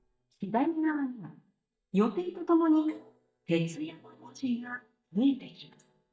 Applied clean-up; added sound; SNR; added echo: neural mask model DeepFilterNet 3.